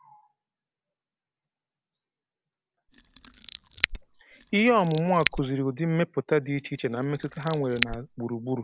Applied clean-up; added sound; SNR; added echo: none; Scissors; 7 dB; none.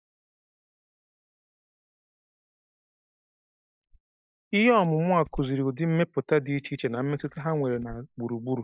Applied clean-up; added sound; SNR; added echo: neural mask model DeepFilterNet 3.